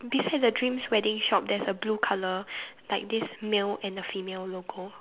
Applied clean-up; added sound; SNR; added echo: none; none; none; none.